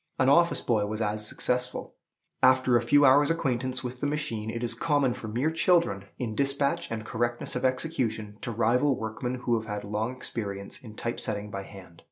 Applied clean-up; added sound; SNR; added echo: none; none; none; none.